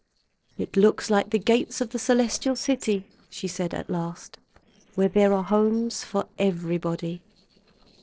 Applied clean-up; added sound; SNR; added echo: neural separator model SepFormer DNS4.